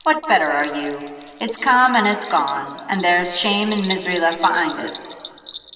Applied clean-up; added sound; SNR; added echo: none; Bell; 18 dB; reverberation time 2.2 s.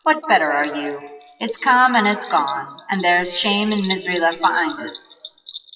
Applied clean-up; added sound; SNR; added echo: classical method WPE with log-MMSE.